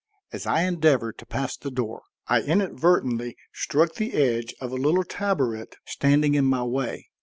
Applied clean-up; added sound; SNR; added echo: none; none; none; none.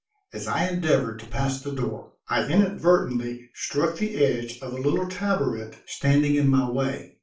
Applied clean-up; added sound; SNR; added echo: none; none; none; reverberation time 0.3 s.